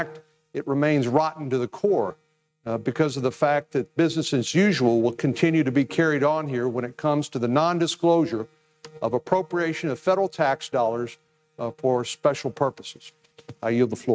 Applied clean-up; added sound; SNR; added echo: neural mask model RNNoise.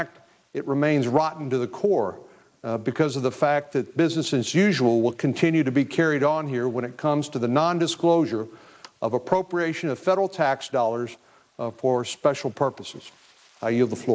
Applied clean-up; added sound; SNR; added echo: neural mask model Resemble Enhance denoiser.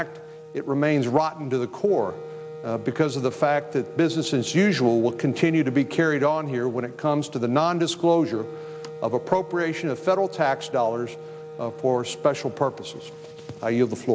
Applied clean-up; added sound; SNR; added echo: none; Wind instrument, woodwind instrument; 15 dB; none.